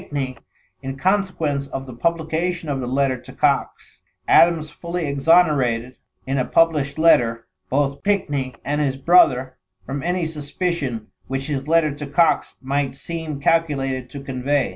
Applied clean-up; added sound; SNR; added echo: none; none; none; none.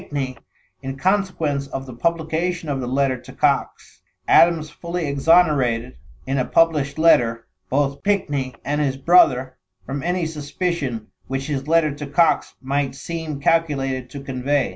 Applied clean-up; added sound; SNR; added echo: none; Boom; 19 dB; none.